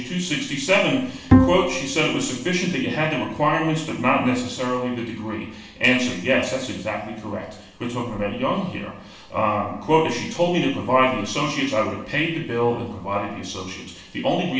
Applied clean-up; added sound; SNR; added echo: none; Bowed string instrument; -3 dB; reverberation time 0.7 s.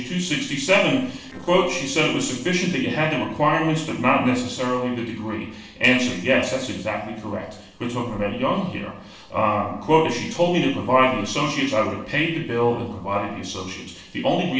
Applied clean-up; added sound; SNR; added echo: neural separator model SepFormer DNS4.